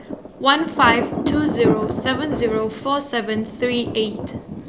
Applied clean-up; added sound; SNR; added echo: none; Thunder; 4 dB; none.